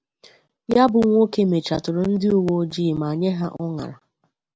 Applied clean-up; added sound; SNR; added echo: none; none; none; none.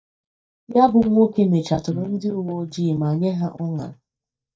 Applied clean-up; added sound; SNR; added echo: neural mask model DeepFilterNet 3.